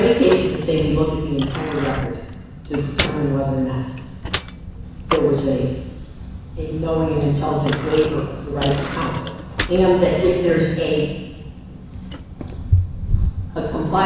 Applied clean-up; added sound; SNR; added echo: none; Bicycle; 6 dB; reverberation time 1.1 s.